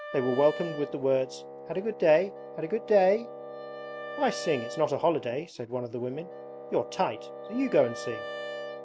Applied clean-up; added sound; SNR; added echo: none; Wind instrument, woodwind instrument + Wind instrument, woodwind instrument; 11 dB; none.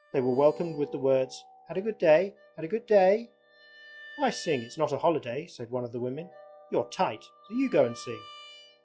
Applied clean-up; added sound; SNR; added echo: classical method log-MMSE.